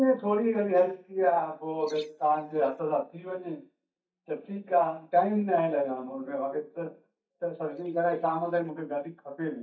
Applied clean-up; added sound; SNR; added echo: neural mask model DeepFilterNet 3.